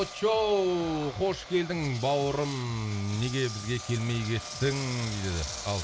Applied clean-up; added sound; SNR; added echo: none; Engine; 12 dB; none.